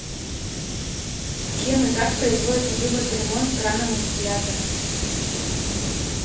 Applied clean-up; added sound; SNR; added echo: none; Hiss; -2 dB; reverberation time 0.4 s.